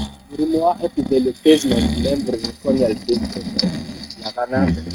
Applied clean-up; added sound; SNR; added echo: neural mask model RNNoise.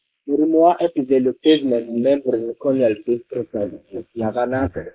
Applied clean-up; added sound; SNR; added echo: neural mask model Resemble Enhance denoiser.